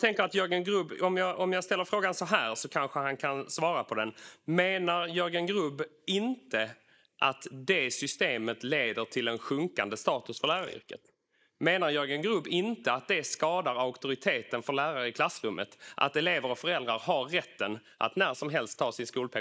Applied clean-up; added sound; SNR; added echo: neural mask model Resemble Enhance denoiser.